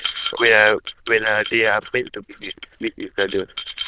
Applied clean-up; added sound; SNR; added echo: neural diffusion model UNIVERSE++.